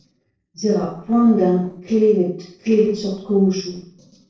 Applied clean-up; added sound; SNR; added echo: neural separator model SepFormer DNS4.